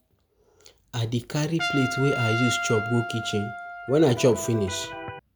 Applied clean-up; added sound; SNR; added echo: none; Electric guitar + Trumpet; 7 dB; none.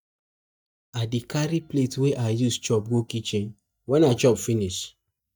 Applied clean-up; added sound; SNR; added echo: neural mask model DeepFilterNet 3.